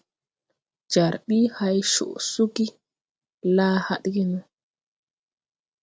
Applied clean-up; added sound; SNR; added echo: none; none; none; none.